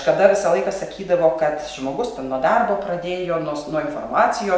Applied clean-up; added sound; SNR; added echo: none; none; none; none.